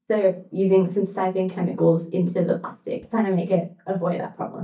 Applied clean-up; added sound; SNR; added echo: neural mask model DeepFilterNet 3.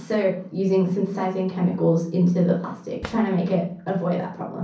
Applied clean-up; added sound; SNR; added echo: none; Drawer open or close; 19 dB; reverberation time 0.6 s.